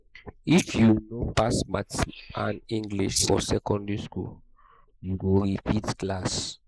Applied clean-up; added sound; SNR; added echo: neural mask model Resemble Enhance denoiser.